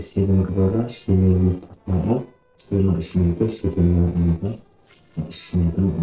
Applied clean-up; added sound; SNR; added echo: neural separator model SepFormer DNS4.